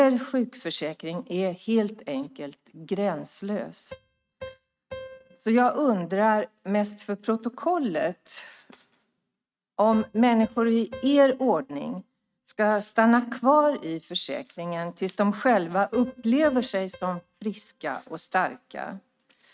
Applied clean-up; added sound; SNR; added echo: neural mask model RNNoise.